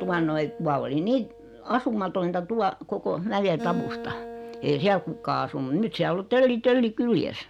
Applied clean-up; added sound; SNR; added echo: none; Acoustic guitar; 16 dB; none.